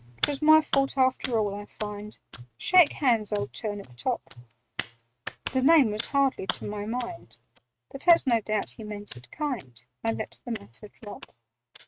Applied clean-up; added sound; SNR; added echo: neural mask model RNNoise.